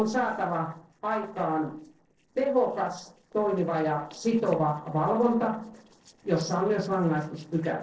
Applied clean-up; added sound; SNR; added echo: neural separator model SepFormer DNS4.